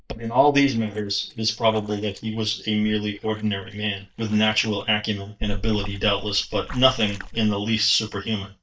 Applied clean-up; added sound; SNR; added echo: neural mask model DeepFilterNet 3.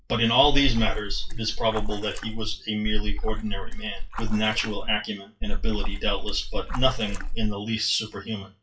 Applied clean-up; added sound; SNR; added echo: classical method WPE with log-MMSE.